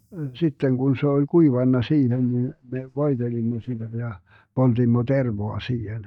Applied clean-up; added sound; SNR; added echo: neural mask model DeepFilterNet 3.